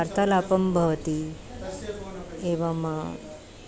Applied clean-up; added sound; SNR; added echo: none; none; none; none.